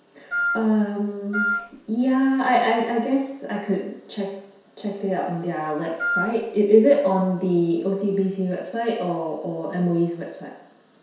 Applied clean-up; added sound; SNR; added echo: none; Wind instrument, woodwind instrument; 4 dB; reverberation time 0.7 s.